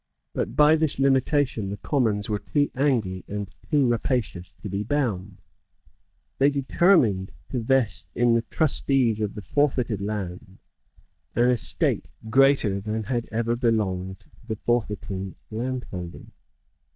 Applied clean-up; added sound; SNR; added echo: neural mask model DeepFilterNet 3.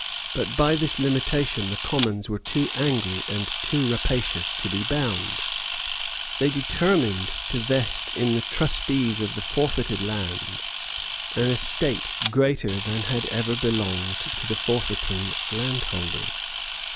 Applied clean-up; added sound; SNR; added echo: none; Camera; 3 dB; none.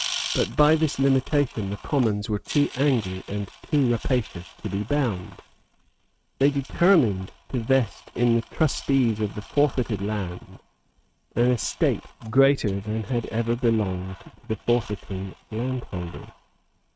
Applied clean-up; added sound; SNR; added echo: neural mask model RNNoise.